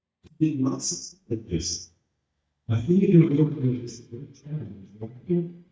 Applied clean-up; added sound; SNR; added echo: neural mask model DeepFilterNet 3.